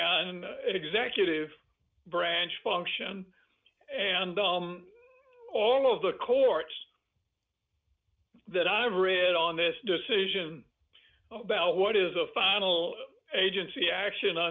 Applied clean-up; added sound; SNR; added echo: none; none; none; none.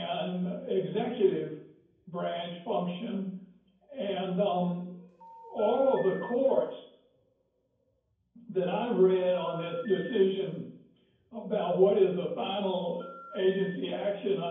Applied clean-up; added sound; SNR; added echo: none; Telephone; 18 dB; reverberation time 0.9 s.